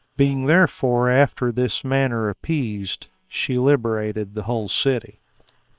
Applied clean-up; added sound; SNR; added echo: neural separator model SepFormer WHAM!.